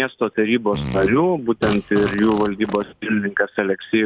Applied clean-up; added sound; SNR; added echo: none; Fart; 10 dB; none.